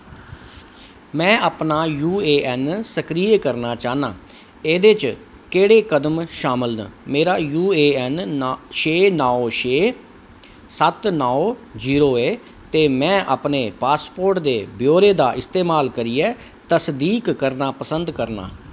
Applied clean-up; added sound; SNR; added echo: none; none; none; none.